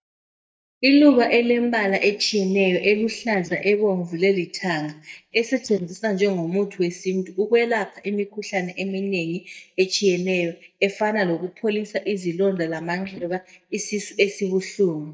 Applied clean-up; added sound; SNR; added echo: neural mask model DeepFilterNet 3.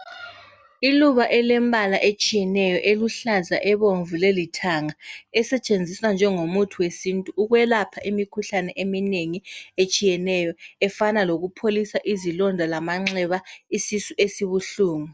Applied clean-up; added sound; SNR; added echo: none; none; none; none.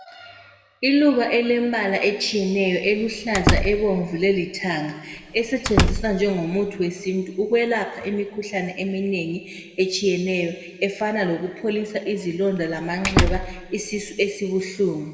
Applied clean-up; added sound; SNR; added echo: none; Slam; 2 dB; reverberation time 1.7 s.